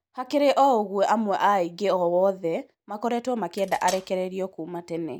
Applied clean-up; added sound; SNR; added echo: none; Cutlery, silverware; 18 dB; none.